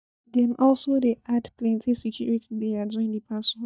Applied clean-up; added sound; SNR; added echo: neural mask model DeepFilterNet 3.